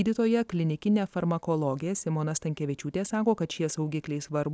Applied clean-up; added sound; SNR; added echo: none; none; none; none.